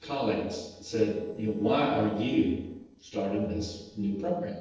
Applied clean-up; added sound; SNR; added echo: neural separator model SepFormer DNS4.